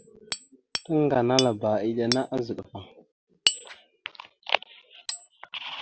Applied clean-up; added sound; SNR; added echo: none; Hammer; 6 dB; none.